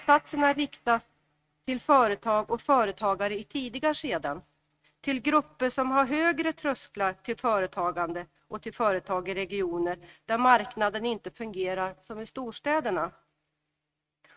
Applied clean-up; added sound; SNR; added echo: neural mask model RNNoise.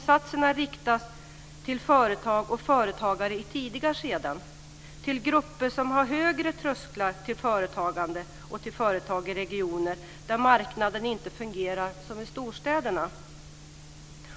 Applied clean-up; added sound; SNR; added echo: none; none; none; none.